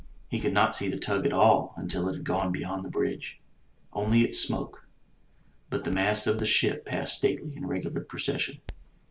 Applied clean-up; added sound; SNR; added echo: none; Hands; 18 dB; none.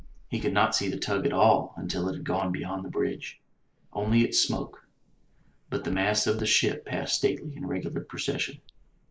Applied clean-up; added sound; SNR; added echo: neural mask model Resemble Enhance denoiser.